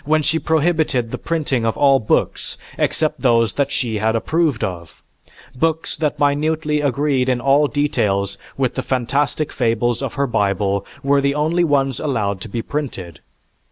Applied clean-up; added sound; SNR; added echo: none; none; none; none.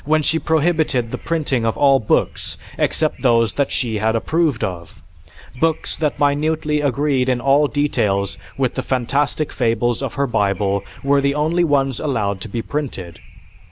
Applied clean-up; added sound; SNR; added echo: none; Subway, metro, underground / Wind; 19 dB; none.